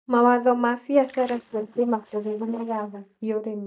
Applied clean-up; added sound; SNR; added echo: neural mask model DeepFilterNet 3.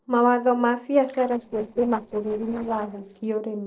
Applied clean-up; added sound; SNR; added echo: neural separator model SepFormer DNS4.